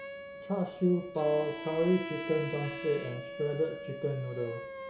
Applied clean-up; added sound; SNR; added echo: none; Bowed string instrument + Wind instrument, woodwind instrument; 9 dB; none.